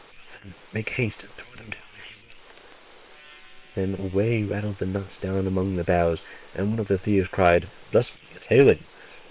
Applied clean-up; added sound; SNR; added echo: neural separator model SepFormer WHAM!.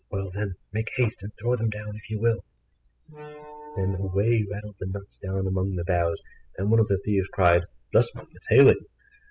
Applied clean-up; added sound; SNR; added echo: classical method spectral subtraction.